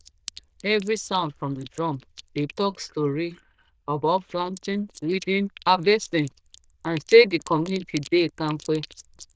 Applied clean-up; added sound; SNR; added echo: neural diffusion model UNIVERSE++.